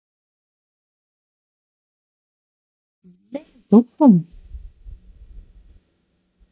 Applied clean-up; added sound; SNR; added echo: neural mask model DeepFilterNet 3.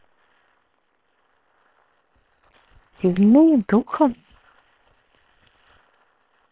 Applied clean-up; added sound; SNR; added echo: neural separator model SepFormer WHAM!.